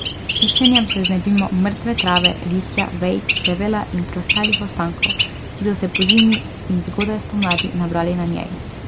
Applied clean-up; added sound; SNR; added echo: none; Bird; 2 dB; none.